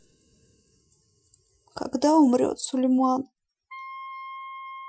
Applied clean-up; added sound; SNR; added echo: classical method Wiener filter.